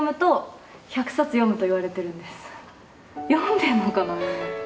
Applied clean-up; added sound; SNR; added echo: none; none; none; none.